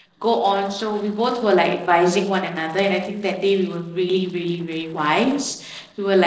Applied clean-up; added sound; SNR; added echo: neural separator model SepFormer DNS4.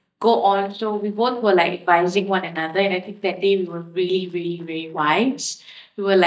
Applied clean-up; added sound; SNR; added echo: neural mask model DeepFilterNet 3.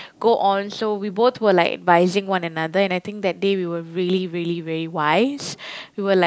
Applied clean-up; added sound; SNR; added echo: none; none; none; none.